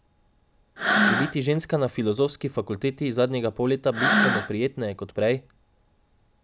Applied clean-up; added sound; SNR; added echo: none; Breathing; 0 dB; none.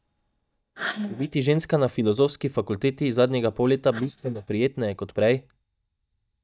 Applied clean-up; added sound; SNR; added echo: neural mask model DeepFilterNet 3.